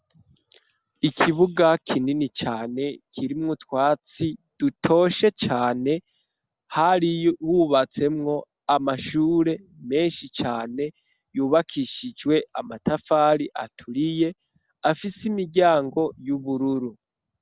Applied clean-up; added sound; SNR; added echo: none; none; none; none.